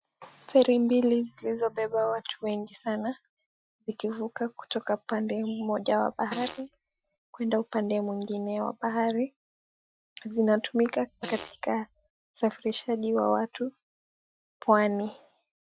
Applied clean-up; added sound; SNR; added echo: classical method Wiener filter.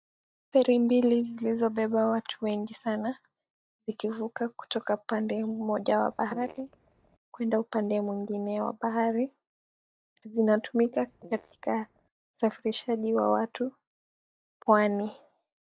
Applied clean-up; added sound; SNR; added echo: neural mask model DeepFilterNet 3.